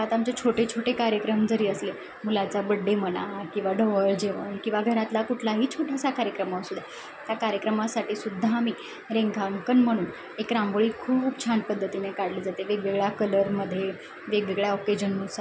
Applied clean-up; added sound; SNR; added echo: none; none; none; none.